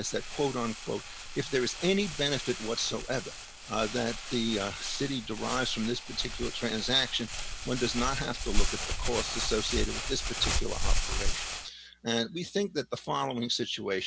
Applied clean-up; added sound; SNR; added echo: none; Crumpling, crinkling; 1 dB; none.